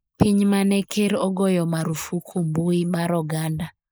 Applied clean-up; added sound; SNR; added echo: neural mask model Resemble Enhance denoiser.